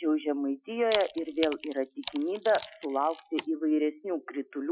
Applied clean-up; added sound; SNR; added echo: classical method Wiener filter.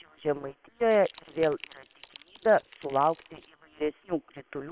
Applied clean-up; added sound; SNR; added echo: neural separator model SepFormer WHAM!.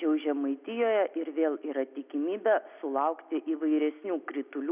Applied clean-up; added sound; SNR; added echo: none; none; none; none.